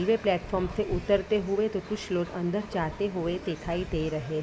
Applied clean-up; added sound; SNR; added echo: none; none; none; none.